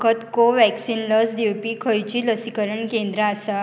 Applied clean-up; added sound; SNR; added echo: none; none; none; none.